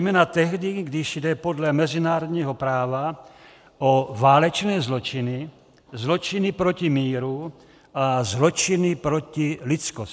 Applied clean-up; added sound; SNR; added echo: none; none; none; none.